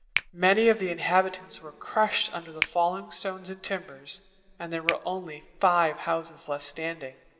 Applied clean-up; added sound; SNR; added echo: none; Finger snapping; 11 dB; reverberation time 2.7 s.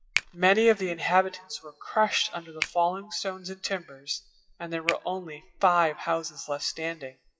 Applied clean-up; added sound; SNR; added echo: classical method WPE with log-MMSE.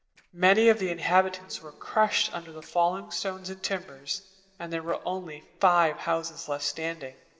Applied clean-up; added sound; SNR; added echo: neural separator model SepFormer DNS4.